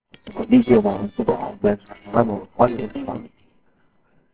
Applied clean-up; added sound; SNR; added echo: neural separator model SepFormer WHAMR!.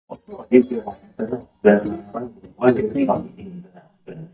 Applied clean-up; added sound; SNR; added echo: neural mask model DeepFilterNet 3.